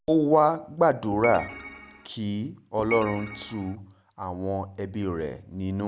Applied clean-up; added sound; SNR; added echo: none; Organ; 10 dB; none.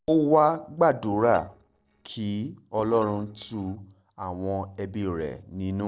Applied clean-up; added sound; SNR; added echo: neural separator model SepFormer DNS4.